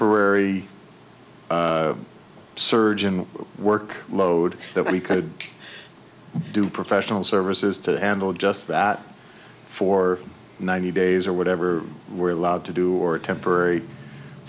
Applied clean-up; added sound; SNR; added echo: none; none; none; none.